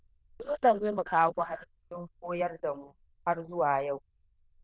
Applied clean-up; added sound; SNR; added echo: neural diffusion model UNIVERSE++.